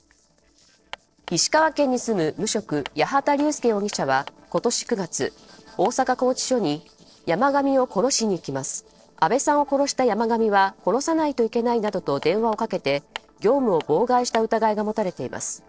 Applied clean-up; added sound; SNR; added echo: neural separator model SepFormer DNS4.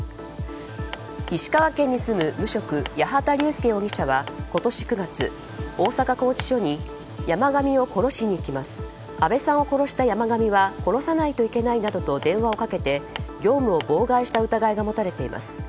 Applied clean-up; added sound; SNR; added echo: none; Hammer; 18 dB; none.